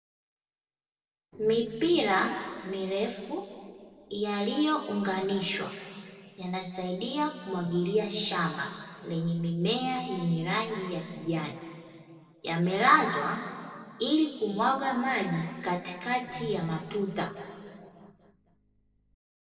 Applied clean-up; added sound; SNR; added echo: neural separator model SepFormer DNS4.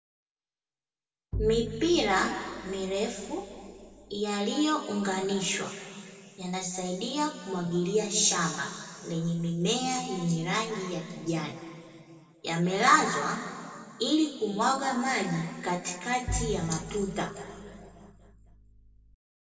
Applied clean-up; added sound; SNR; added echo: none; Bowed string instrument; 10 dB; reverberation time 2.2 s.